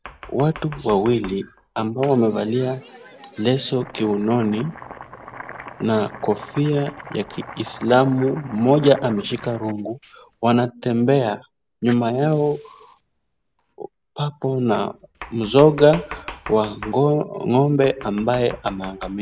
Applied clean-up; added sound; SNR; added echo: none; Domestic sounds, home sounds; 19 dB; none.